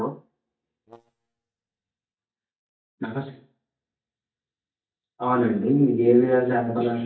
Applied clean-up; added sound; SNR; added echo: neural mask model DeepFilterNet 3.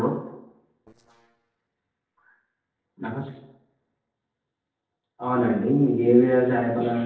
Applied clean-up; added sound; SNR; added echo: neural separator model SepFormer DNS4.